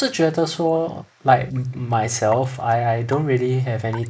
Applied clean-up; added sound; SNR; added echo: neural mask model Resemble Enhance denoiser.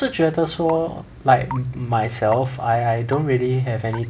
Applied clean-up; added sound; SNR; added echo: none; Raindrop / Drip / Water tap, faucet; 18 dB; none.